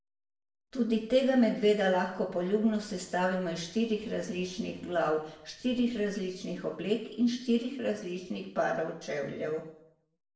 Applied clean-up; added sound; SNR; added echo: neural separator model SepFormer DNS4.